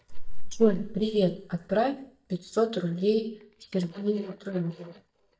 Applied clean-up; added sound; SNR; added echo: neural mask model DeepFilterNet 3.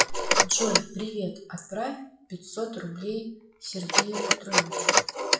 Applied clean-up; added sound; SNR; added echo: classical method WPE with log-MMSE.